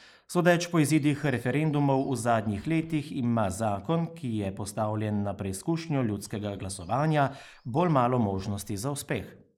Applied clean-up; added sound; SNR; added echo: neural mask model Resemble Enhance denoiser.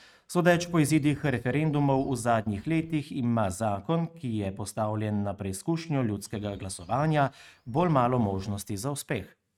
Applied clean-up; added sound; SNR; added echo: neural mask model RNNoise.